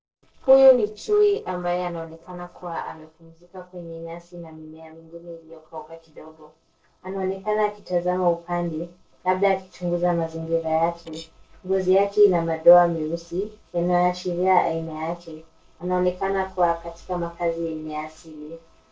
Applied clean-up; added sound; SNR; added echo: neural separator model SepFormer DNS4.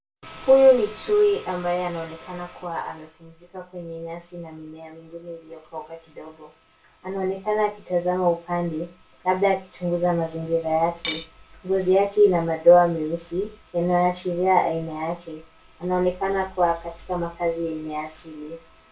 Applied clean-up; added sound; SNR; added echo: none; Cutlery, silverware / Dishes, pots, and pans; 8 dB; reverberation time 0.3 s.